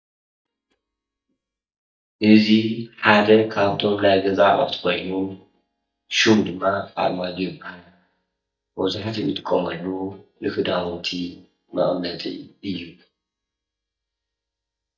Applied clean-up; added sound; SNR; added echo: neural mask model DeepFilterNet 3.